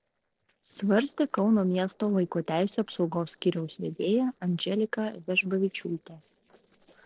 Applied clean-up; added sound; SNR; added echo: neural separator model SepFormer DNS4.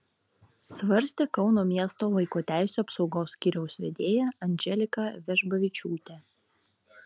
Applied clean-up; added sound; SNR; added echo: none; none; none; none.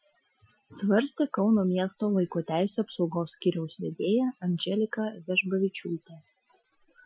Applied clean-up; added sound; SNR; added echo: classical method Wiener filter.